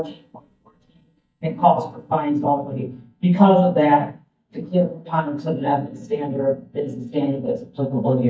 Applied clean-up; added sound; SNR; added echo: neural mask model DeepFilterNet 3.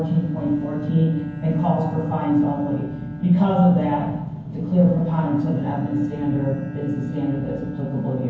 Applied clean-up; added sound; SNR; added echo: none; Bowed string instrument; 18 dB; reverberation time 0.9 s.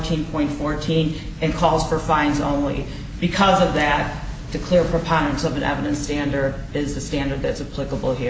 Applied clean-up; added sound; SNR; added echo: none; none; none; none.